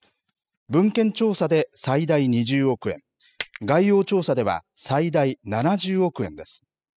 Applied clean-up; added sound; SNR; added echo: classical method spectral subtraction.